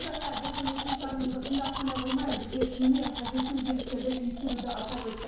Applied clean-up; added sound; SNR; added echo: none; Domestic sounds, home sounds; 2 dB; reverberation time 0.8 s.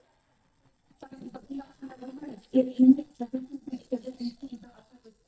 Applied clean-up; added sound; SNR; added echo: neural mask model DeepFilterNet 3.